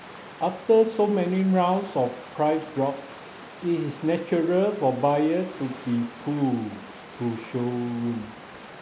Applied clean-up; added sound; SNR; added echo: none; Water; 18 dB; none.